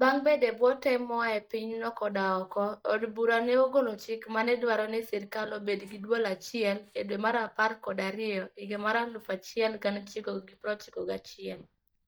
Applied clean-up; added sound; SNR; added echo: neural mask model DeepFilterNet 3.